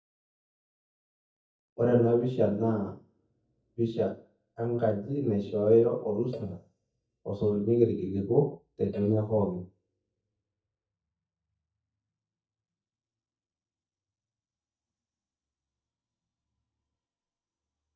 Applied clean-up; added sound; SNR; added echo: neural mask model DeepFilterNet 3.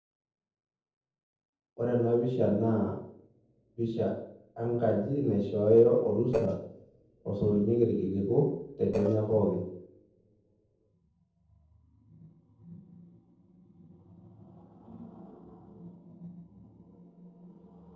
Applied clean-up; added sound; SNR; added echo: neural separator model SepFormer DNS4.